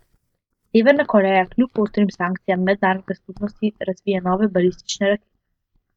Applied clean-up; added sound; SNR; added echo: neural mask model DeepFilterNet 3.